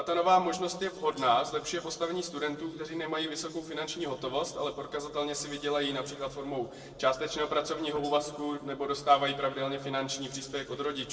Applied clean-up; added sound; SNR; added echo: neural separator model SepFormer DNS4.